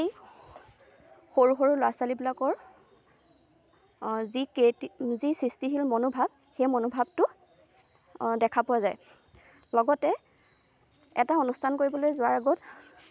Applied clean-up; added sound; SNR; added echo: none; none; none; none.